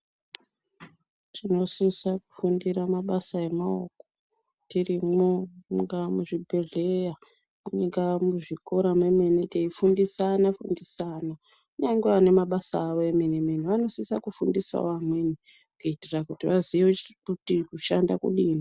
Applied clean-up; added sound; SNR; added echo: none; none; none; none.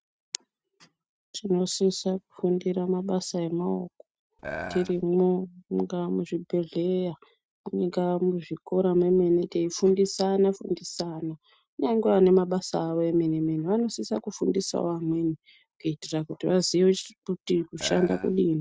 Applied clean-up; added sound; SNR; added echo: neural mask model RNNoise.